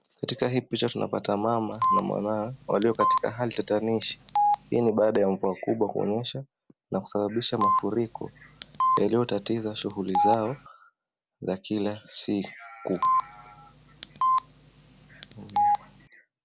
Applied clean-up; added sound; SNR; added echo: none; Telephone; -1 dB; none.